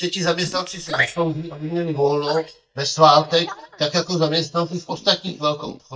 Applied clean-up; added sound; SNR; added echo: neural mask model DeepFilterNet 3.